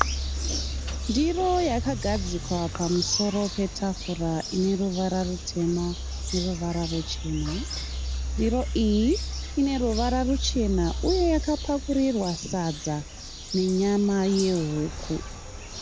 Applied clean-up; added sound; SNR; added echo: none; Bird vocalization, bird call, bird song; 5 dB; none.